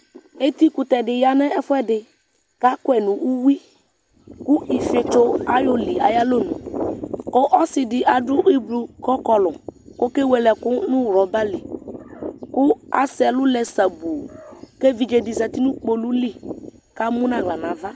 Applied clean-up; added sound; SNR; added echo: none; none; none; none.